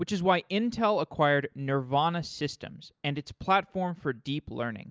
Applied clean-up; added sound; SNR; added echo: none; none; none; none.